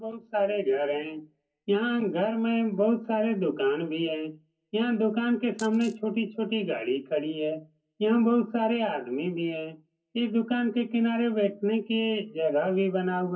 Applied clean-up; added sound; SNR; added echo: neural separator model SepFormer DNS4.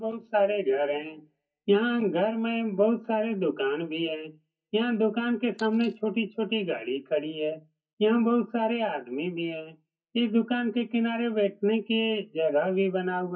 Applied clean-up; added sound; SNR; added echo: neural mask model DeepFilterNet 3.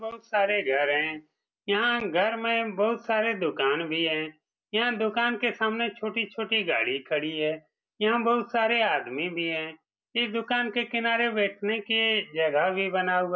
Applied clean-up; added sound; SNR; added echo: none; none; none; none.